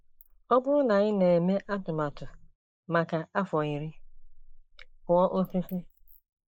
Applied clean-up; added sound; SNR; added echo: neural mask model Resemble Enhance denoiser.